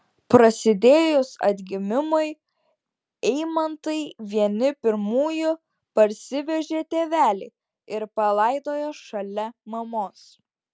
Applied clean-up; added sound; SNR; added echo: none; none; none; none.